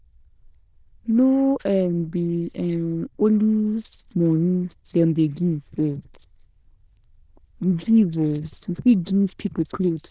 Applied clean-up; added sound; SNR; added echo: neural diffusion model UNIVERSE++.